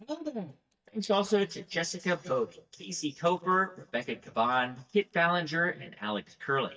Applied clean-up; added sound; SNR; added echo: neural mask model DeepFilterNet 3.